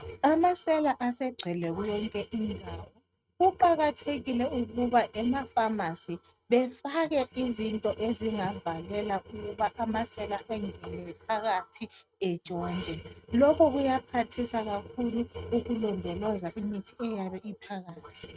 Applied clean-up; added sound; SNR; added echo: neural mask model RNNoise.